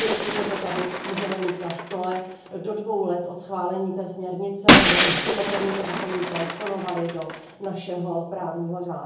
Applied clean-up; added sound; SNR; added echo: none; Shatter; -4 dB; reverberation time 0.7 s.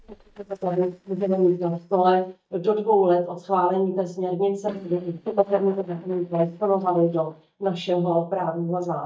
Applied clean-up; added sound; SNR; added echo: neural mask model DeepFilterNet 3.